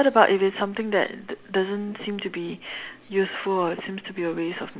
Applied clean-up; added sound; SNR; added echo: none; none; none; none.